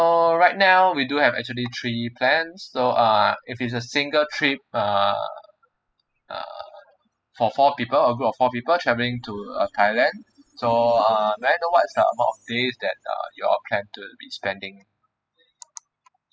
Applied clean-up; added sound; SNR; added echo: classical method spectral subtraction.